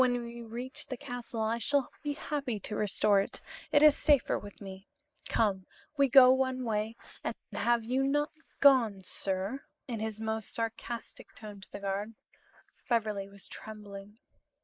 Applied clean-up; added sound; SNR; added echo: neural mask model Resemble Enhance denoiser.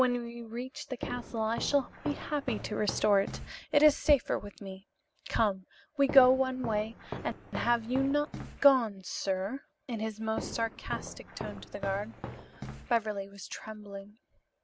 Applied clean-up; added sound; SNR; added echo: none; Walk, footsteps; 12 dB; none.